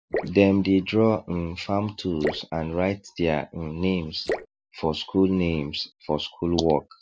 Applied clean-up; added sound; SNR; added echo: neural mask model Resemble Enhance denoiser.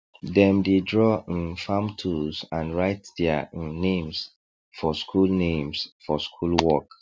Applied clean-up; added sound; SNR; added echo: none; none; none; none.